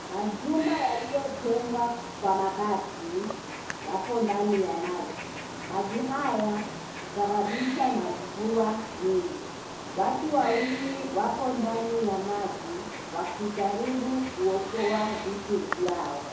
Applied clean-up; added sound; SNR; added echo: none; Wild animals; 9 dB; reverberation time 2.6 s.